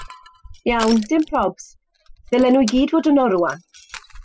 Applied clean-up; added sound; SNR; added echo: classical method spectral subtraction.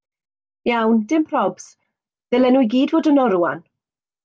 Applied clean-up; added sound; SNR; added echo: none; none; none; none.